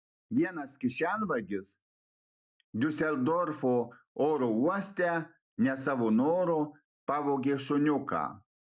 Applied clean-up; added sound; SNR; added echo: none; none; none; none.